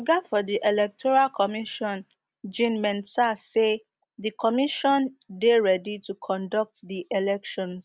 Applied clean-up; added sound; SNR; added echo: none; none; none; none.